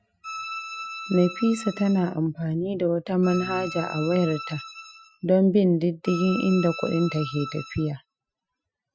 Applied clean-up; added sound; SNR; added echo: classical method Wiener filter.